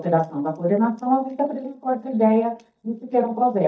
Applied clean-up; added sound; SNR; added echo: neural mask model DeepFilterNet 3.